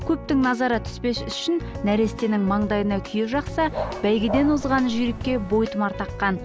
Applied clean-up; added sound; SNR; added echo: none; Dog; 10 dB; none.